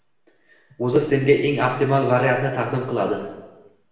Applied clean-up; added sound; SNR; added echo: none; none; none; reverberation time 0.9 s.